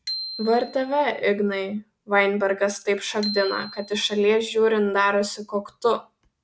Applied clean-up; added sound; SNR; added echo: none; Bicycle bell; 16 dB; none.